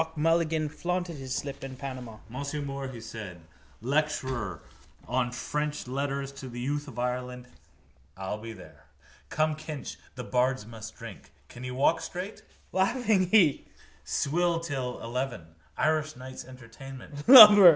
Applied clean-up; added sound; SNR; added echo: none; none; none; none.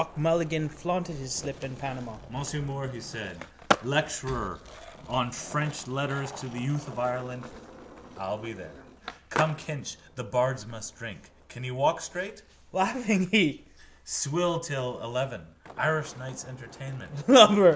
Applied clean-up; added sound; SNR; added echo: none; Skateboard; 12 dB; none.